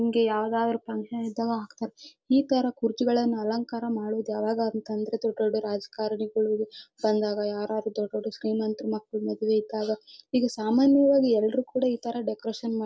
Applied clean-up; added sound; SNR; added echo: none; none; none; none.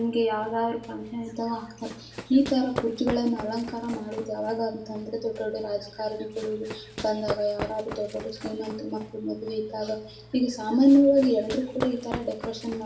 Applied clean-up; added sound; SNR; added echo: none; Run; 13 dB; reverberation time 0.7 s.